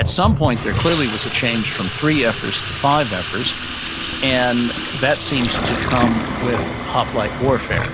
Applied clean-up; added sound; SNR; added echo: none; Sink (filling or washing) / Water tap, faucet; 2 dB; none.